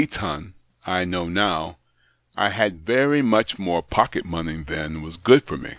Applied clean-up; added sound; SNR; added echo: none; none; none; none.